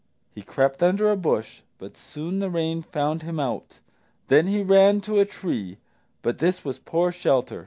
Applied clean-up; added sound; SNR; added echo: none; none; none; none.